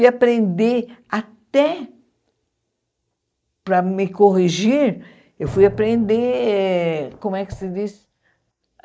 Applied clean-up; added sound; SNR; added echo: neural mask model DeepFilterNet 3.